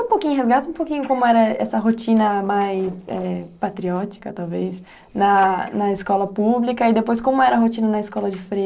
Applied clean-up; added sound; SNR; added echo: neural separator model SepFormer DNS4.